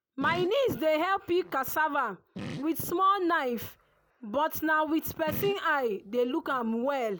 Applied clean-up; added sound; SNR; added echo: none; Fart; 16 dB; none.